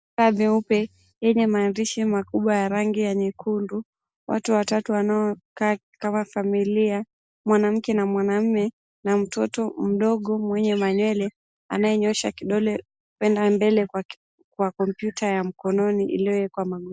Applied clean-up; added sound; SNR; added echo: none; none; none; none.